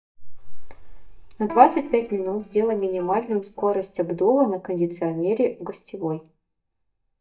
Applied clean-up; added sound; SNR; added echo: neural mask model DeepFilterNet 3.